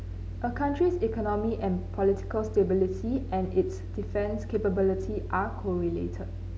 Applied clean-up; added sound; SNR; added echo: none; none; none; none.